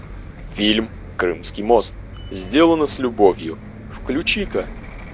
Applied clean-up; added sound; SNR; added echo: none; Bus; 14 dB; none.